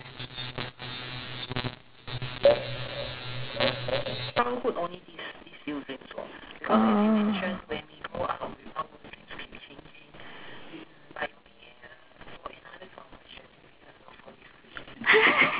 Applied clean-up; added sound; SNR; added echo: none; none; none; none.